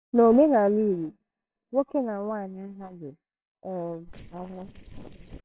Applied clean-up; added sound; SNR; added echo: neural separator model SepFormer WHAMR!.